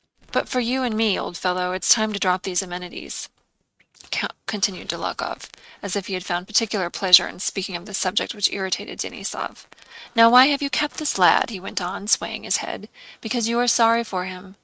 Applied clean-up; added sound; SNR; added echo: neural mask model RNNoise.